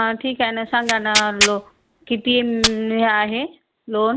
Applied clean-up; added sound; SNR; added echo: none; Tearing; 3 dB; none.